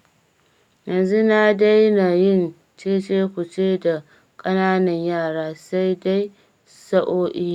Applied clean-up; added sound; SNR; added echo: none; none; none; none.